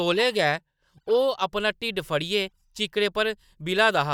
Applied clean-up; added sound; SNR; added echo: neural mask model DeepFilterNet 3.